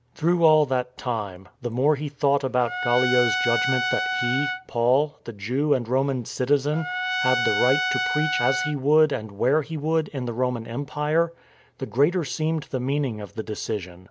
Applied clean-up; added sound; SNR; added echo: none; Trumpet; 4 dB; none.